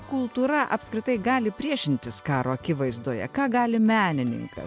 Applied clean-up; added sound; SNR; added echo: none; none; none; none.